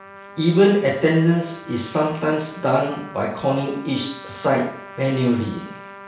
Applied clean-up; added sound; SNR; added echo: none; Trumpet; 18 dB; reverberation time 0.7 s.